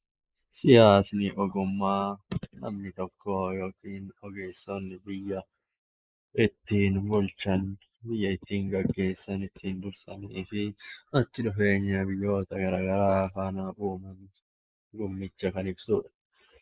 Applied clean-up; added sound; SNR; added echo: neural mask model Resemble Enhance denoiser.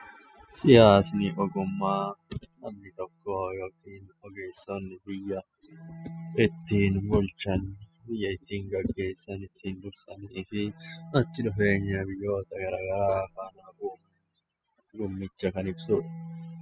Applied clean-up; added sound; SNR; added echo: classical method spectral subtraction.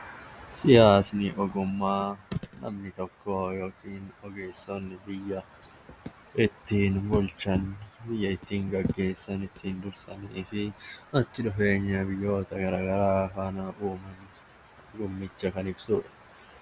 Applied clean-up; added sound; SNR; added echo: none; none; none; none.